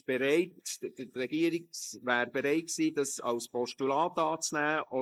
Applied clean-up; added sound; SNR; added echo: neural mask model Resemble Enhance denoiser.